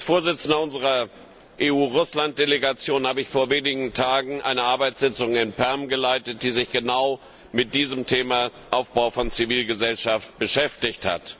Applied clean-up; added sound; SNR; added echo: none; none; none; none.